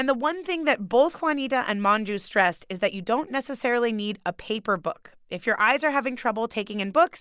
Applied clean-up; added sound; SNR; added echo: none; none; none; none.